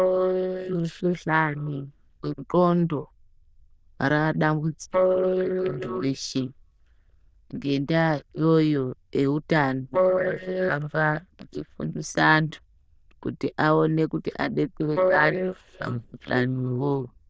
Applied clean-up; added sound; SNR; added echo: neural diffusion model UNIVERSE++.